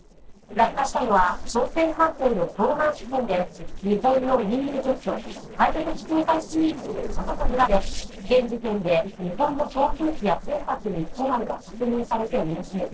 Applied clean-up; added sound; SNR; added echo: neural separator model SepFormer DNS4.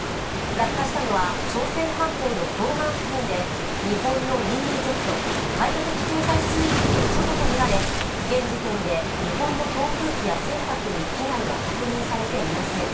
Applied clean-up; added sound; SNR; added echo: none; Waves, surf; -2 dB; reverberation time 0.3 s.